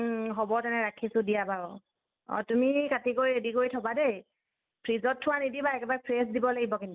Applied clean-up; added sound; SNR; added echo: none; none; none; none.